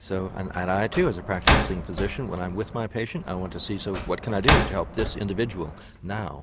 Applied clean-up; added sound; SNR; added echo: none; Slam; 0 dB; none.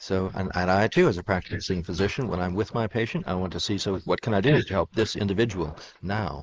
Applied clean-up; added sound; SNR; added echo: neural mask model Resemble Enhance denoiser.